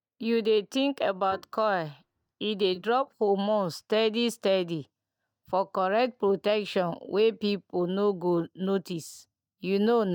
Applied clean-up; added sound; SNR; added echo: neural mask model DeepFilterNet 3.